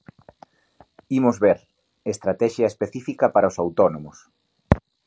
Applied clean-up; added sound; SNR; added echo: none; none; none; none.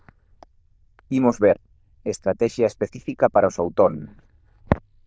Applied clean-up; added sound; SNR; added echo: neural diffusion model UNIVERSE++.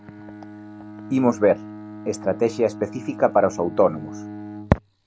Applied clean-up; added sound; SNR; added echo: none; Bowed string instrument; 13 dB; none.